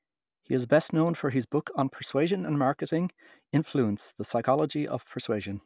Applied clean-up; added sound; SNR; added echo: none; none; none; none.